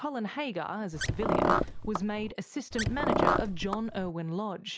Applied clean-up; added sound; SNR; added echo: none; Car; -4 dB; none.